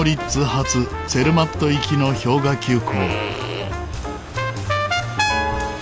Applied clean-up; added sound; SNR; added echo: none; Fart; 10 dB; none.